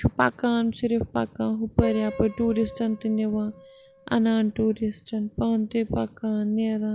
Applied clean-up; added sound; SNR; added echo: none; Piano; 19 dB; none.